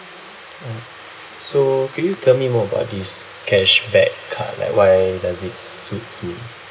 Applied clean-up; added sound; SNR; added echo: none; none; none; none.